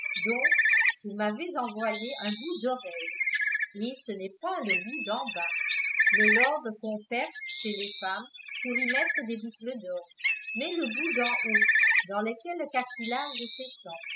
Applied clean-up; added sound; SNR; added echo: classical method spectral subtraction.